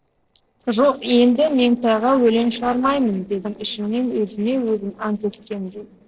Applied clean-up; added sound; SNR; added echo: neural separator model SepFormer DNS4.